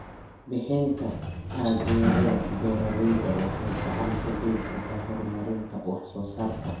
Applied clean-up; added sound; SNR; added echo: none; Sliding door; 3 dB; reverberation time 0.7 s.